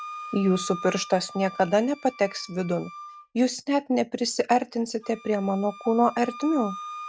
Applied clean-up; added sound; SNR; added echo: none; Wind instrument, woodwind instrument; 16 dB; none.